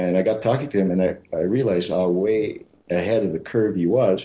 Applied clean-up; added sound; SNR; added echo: neural separator model SepFormer DNS4.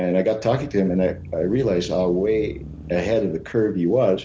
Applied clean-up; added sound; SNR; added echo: none; Engine starting / Accelerating, revving, vroom / Motor vehicle (road); 17 dB; none.